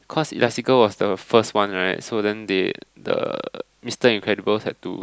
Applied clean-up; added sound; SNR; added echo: none; none; none; none.